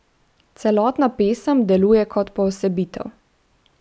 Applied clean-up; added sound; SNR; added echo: none; none; none; none.